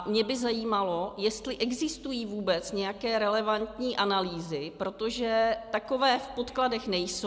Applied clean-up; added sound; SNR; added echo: none; none; none; none.